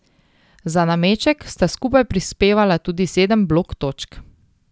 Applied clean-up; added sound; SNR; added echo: none; none; none; none.